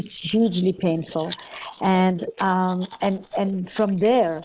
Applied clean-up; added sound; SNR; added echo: neural mask model Resemble Enhance denoiser.